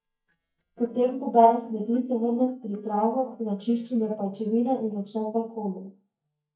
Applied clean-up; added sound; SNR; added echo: neural mask model DeepFilterNet 3.